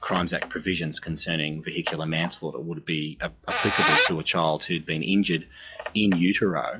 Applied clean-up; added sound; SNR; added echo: classical method log-MMSE.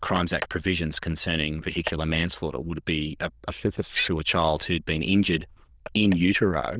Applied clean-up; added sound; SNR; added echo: neural diffusion model UNIVERSE++.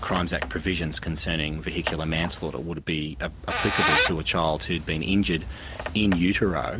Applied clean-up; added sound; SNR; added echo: none; Squeak; 5 dB; none.